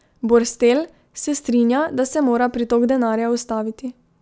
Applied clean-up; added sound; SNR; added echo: none; none; none; none.